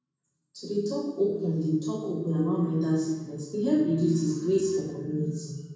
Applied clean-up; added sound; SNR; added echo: none; none; none; reverberation time 1.1 s.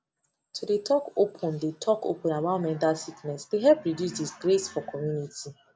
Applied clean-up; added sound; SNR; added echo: none; none; none; none.